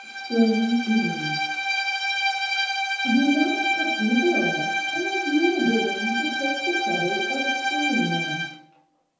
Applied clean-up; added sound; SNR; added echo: none; Bowed string instrument; 1 dB; reverberation time 0.9 s.